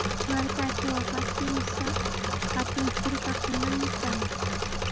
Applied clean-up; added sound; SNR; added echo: none; Engine / Mechanisms; -4 dB; none.